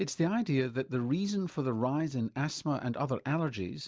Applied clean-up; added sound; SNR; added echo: none; none; none; none.